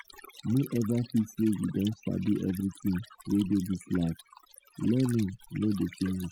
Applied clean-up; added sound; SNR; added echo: classical method spectral subtraction.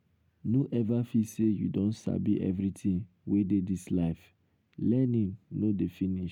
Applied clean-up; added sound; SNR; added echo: none; none; none; none.